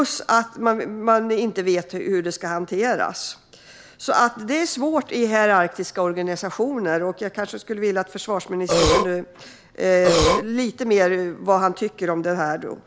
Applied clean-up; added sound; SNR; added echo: none; Burping, eructation; -4 dB; none.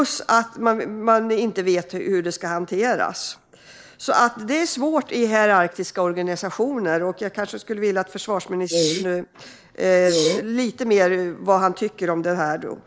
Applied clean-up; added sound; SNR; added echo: neural mask model Resemble Enhance denoiser.